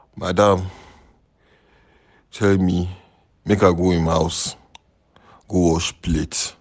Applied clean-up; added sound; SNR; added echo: none; none; none; none.